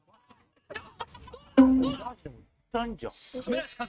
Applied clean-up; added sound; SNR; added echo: neural mask model RNNoise.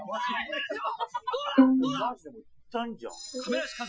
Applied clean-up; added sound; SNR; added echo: classical method Wiener filter.